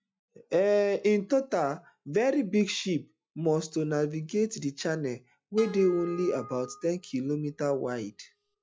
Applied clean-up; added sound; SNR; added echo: classical method log-MMSE.